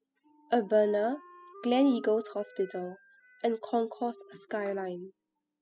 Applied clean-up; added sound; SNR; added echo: classical method spectral subtraction.